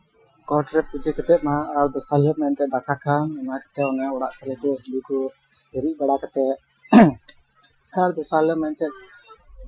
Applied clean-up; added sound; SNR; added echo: classical method Wiener filter.